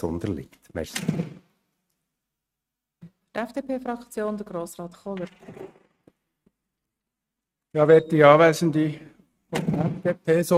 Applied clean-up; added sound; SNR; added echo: neural mask model RNNoise.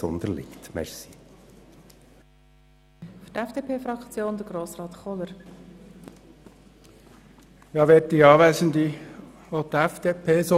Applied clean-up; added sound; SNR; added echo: none; none; none; none.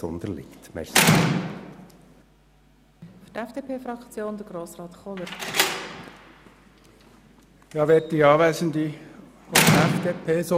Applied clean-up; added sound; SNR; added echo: none; Slam; 0 dB; none.